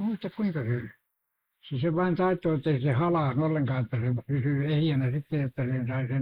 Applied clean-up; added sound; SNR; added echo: neural mask model Resemble Enhance denoiser.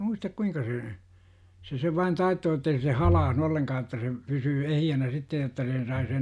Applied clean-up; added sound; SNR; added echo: none; none; none; none.